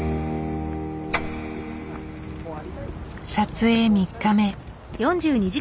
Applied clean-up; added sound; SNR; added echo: none; none; none; none.